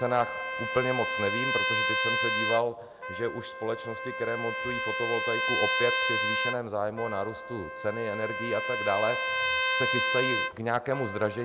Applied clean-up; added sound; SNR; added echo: none; Trumpet; -1 dB; none.